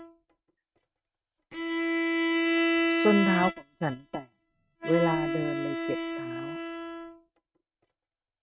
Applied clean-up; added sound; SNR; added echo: neural mask model RNNoise.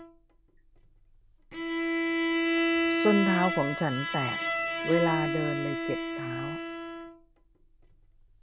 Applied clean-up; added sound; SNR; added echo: none; Bowed string instrument; -1 dB; none.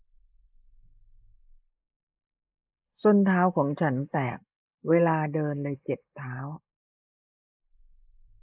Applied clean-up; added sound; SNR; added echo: neural mask model Resemble Enhance denoiser.